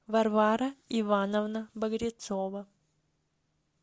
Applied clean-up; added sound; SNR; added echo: none; none; none; none.